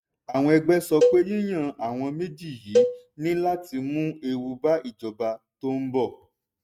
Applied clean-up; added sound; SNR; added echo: neural mask model RNNoise.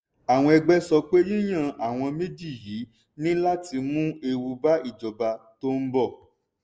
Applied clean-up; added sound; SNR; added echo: none; none; none; none.